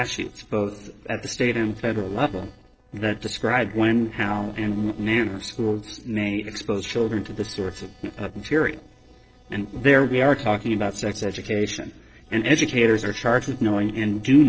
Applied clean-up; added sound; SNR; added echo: neural separator model SepFormer DNS4.